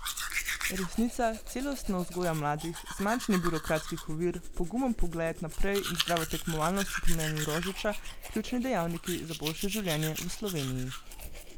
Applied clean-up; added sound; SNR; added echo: none; Domestic sounds, home sounds; 6 dB; none.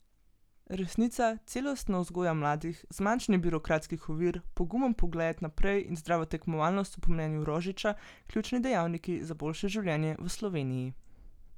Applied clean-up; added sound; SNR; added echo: none; none; none; none.